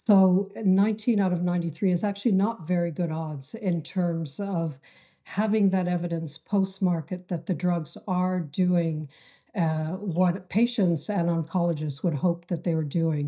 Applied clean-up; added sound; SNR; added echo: neural mask model DeepFilterNet 3.